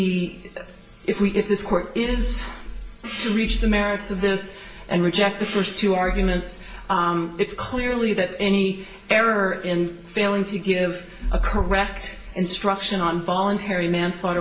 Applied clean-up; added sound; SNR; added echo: none; Gong; 16 dB; reverberation time 1.0 s.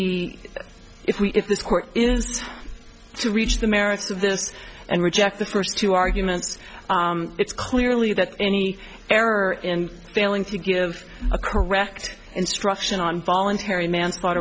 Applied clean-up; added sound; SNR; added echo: none; none; none; none.